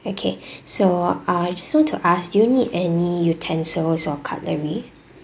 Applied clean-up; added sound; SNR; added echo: none; none; none; none.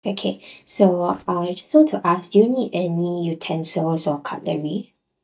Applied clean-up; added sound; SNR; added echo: neural mask model DeepFilterNet 3.